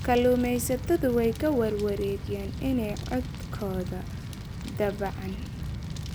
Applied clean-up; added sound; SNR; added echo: none; Fire; 6 dB; none.